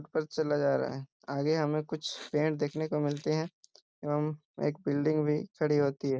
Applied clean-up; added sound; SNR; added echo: none; none; none; none.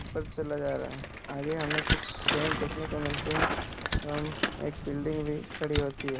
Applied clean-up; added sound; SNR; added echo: none; Fire + Bicycle; -2 dB; none.